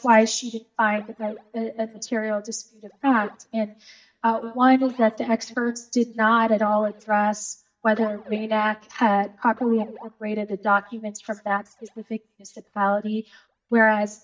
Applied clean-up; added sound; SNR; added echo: neural mask model DeepFilterNet 3.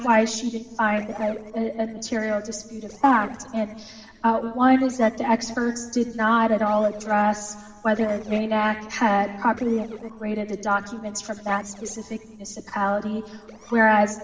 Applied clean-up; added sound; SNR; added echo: neural separator model SepFormer DNS4.